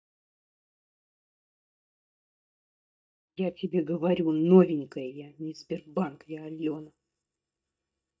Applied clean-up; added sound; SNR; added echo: neural mask model DeepFilterNet 3.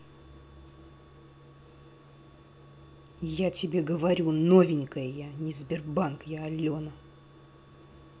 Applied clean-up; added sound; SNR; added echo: none; none; none; none.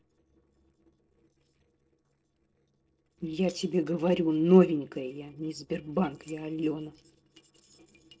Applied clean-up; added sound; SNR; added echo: neural separator model SepFormer DNS4.